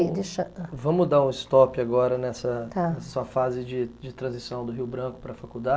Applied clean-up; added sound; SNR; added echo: none; none; none; none.